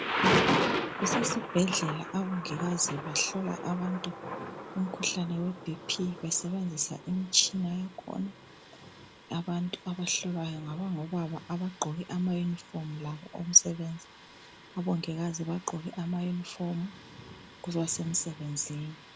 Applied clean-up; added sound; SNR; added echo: none; Thunder; 4 dB; none.